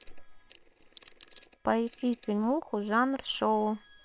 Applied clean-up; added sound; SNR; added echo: neural separator model SepFormer WHAM!.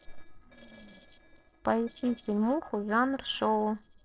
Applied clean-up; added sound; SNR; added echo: neural separator model SepFormer DNS4.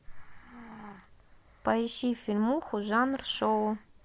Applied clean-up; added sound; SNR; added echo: none; none; none; none.